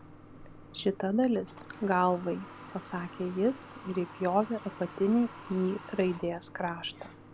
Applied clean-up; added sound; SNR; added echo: none; Water tap, faucet / Water; 16 dB; none.